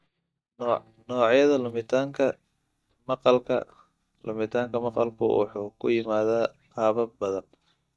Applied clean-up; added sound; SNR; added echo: neural mask model DeepFilterNet 3.